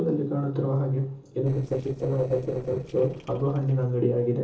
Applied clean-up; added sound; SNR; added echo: neural separator model SepFormer DNS4.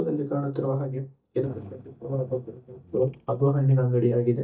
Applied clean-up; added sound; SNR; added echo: neural mask model DeepFilterNet 3.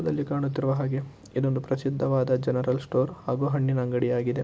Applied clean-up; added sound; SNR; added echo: none; none; none; none.